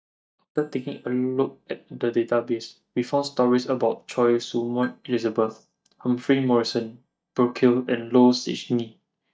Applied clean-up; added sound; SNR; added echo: neural mask model DeepFilterNet 3.